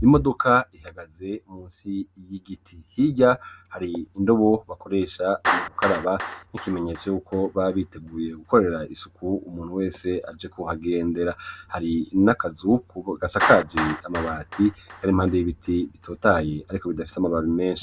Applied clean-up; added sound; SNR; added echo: none; Clapping; 11 dB; none.